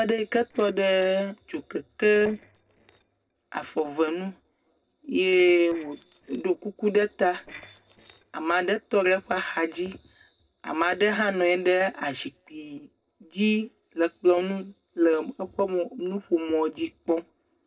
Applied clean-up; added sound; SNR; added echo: neural separator model SepFormer DNS4.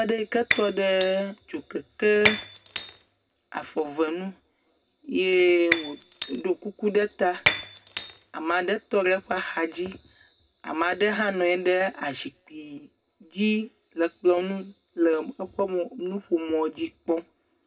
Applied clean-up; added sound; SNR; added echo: none; Shatter; 4 dB; reverberation time 0.2 s.